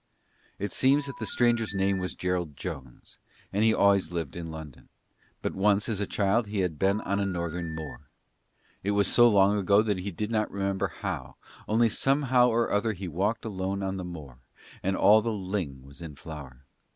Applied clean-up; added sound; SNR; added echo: none; Telephone; 16 dB; none.